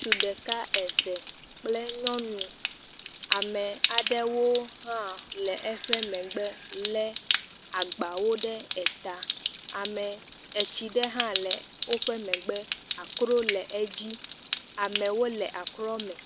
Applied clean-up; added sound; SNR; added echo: none; Stream; 3 dB; none.